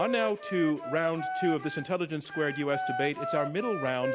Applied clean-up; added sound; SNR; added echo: none; Wind instrument, woodwind instrument; 5 dB; none.